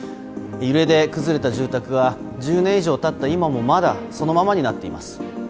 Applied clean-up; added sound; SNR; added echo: none; none; none; none.